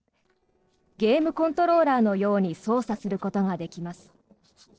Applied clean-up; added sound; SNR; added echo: neural separator model SepFormer DNS4.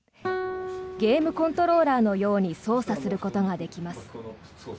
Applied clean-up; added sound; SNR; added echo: none; Guitar; 11 dB; none.